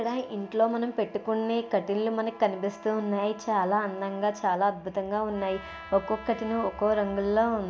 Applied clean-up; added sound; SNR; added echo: none; Trumpet; 19 dB; none.